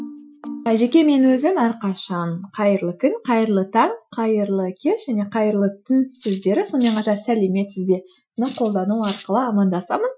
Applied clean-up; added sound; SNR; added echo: classical method Wiener filter.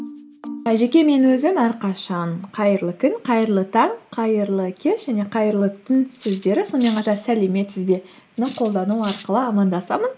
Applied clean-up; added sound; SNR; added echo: none; Cutlery, silverware; 11 dB; none.